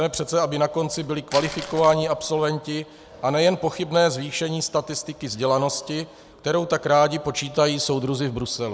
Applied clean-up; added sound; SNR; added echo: none; Crumpling, crinkling; 14 dB; none.